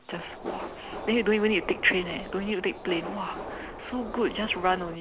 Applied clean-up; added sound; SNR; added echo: none; Subway, metro, underground; 11 dB; none.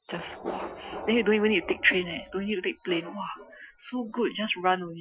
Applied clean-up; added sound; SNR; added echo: classical method Wiener filter.